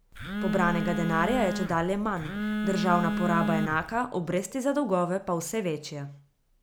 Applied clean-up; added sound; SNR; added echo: none; Telephone; 2 dB; none.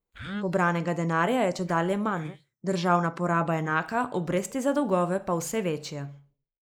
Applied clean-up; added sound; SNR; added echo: neural mask model Resemble Enhance denoiser.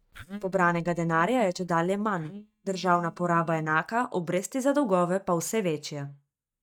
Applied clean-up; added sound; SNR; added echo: neural mask model DeepFilterNet 3.